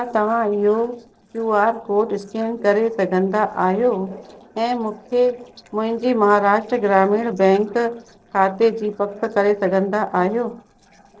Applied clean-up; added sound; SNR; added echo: neural separator model SepFormer DNS4.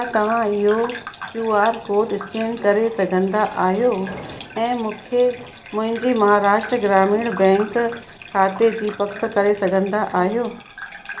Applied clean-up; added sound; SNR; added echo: none; Bathtub (filling or washing) / Gurgling; 17 dB; none.